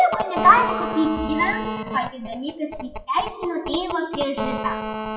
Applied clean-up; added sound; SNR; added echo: classical method WPE with log-MMSE.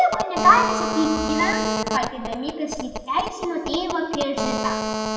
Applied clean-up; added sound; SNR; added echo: none; Telephone; 4 dB; reverberation time 1.9 s.